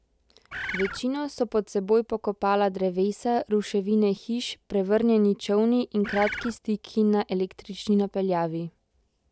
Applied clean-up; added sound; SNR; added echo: none; Bird; 8 dB; none.